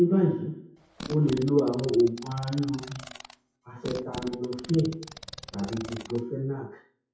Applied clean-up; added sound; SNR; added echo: classical method WPE with log-MMSE.